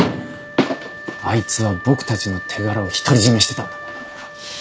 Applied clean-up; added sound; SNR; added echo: none; Wind instrument, woodwind instrument; 13 dB; none.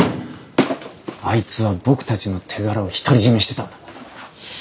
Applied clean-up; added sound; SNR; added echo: none; none; none; none.